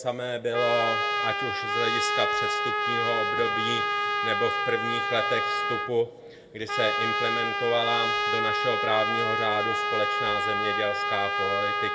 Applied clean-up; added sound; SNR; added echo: none; Trumpet; -3 dB; reverberation time 1.1 s.